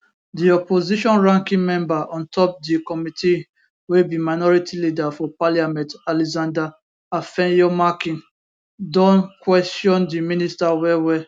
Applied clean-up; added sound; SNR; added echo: none; none; none; none.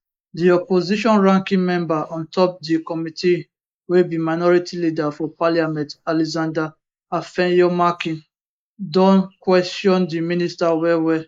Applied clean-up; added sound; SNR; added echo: neural mask model Resemble Enhance denoiser.